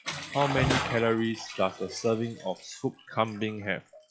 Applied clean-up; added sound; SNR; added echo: classical method log-MMSE.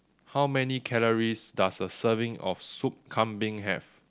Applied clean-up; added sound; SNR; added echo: none; none; none; none.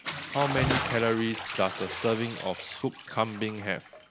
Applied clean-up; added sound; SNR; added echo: none; Bathtub (filling or washing) / Splash, splatter; 5 dB; none.